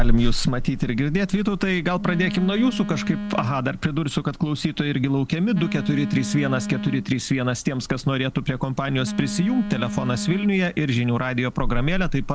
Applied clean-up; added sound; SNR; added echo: none; Telephone; 5 dB; none.